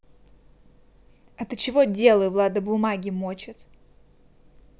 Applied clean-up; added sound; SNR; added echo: none; none; none; none.